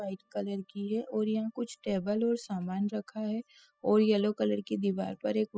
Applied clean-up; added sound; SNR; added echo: classical method spectral subtraction.